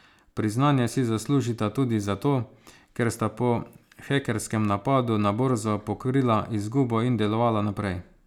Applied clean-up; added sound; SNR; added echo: none; none; none; none.